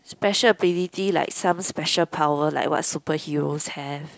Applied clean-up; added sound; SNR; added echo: none; none; none; none.